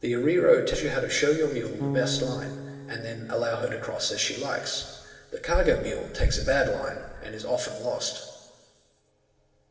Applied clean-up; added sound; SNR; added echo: none; Bass guitar; 13 dB; reverberation time 1.9 s.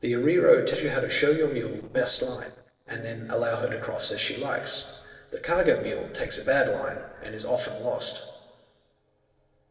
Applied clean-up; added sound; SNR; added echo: neural separator model SepFormer DNS4.